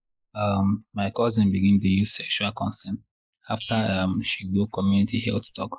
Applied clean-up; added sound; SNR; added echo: neural mask model Resemble Enhance denoiser.